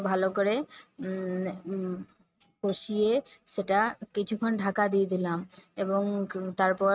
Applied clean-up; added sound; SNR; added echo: neural mask model RNNoise.